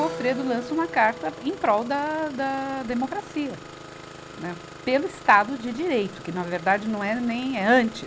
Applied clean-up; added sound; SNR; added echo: none; Engine starting + Keyboard (musical); 14 dB; none.